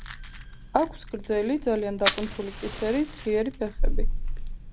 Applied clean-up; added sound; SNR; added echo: none; Fire; 0 dB; none.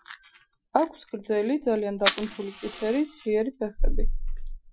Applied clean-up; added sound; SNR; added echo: classical method Wiener filter.